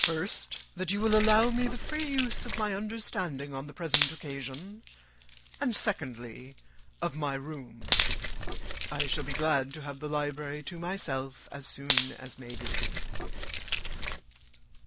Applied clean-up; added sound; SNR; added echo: none; Wood + Keys jangling; -2 dB; none.